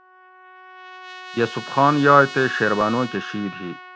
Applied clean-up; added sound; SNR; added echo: none; Trumpet; 15 dB; none.